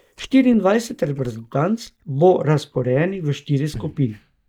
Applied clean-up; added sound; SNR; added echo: neural mask model DeepFilterNet 3.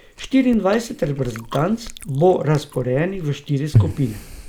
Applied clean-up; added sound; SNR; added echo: none; Chewing, mastication; 7 dB; none.